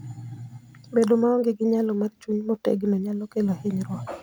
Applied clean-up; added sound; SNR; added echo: none; none; none; none.